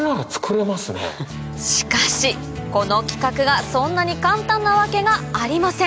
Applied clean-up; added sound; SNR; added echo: none; none; none; none.